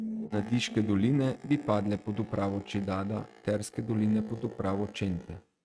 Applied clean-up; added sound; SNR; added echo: neural mask model RNNoise.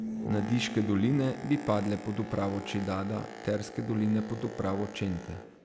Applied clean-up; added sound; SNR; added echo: none; Boat, Water vehicle + Keyboard (musical); 11 dB; none.